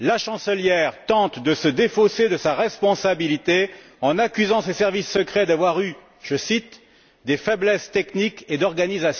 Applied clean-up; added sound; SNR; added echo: none; none; none; none.